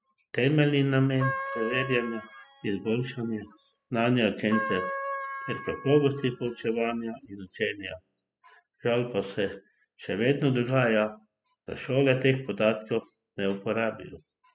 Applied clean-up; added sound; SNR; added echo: classical method spectral subtraction.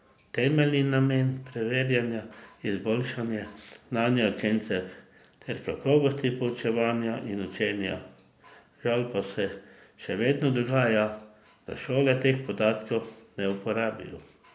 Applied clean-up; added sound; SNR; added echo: none; none; none; none.